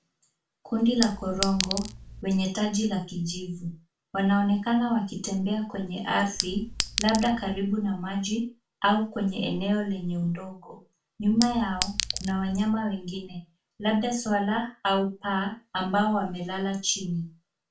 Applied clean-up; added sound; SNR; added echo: none; Chink, clink; 5 dB; reverberation time 0.3 s.